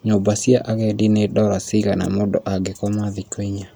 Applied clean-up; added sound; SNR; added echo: none; none; none; none.